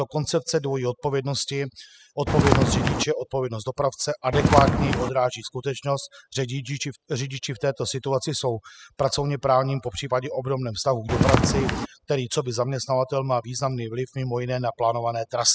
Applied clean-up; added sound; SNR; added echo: classical method spectral subtraction.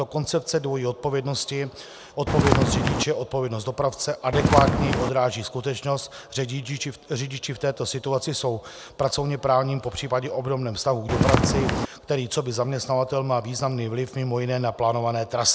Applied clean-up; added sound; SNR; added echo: none; Walk, footsteps; -4 dB; none.